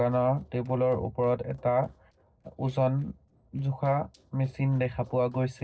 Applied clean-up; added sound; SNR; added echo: neural separator model SepFormer DNS4.